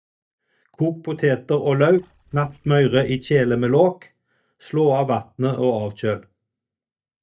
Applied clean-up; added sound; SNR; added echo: neural mask model DeepFilterNet 3.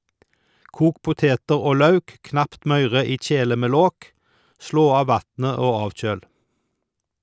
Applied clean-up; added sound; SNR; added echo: none; none; none; none.